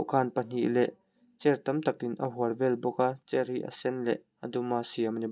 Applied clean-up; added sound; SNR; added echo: none; none; none; none.